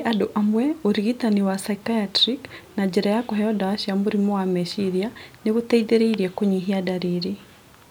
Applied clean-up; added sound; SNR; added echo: none; none; none; none.